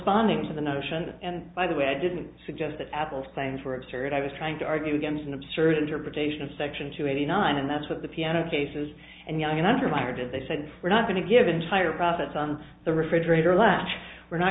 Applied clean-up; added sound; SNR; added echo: none; none; none; none.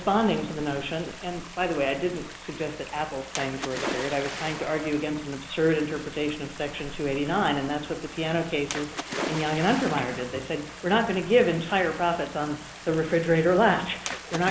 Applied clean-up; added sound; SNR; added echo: none; Stream + Splash, splatter; 11 dB; none.